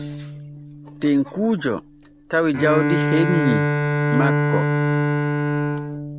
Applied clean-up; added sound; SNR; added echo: none; Bowed string instrument; -1 dB; none.